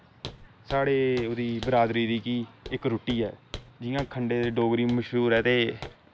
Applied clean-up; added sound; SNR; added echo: none; Walk, footsteps; 17 dB; none.